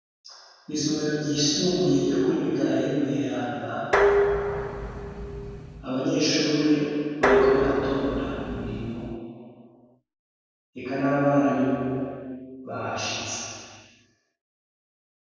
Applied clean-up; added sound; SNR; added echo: none; Dishes, pots, and pans; -1 dB; reverberation time 2.1 s.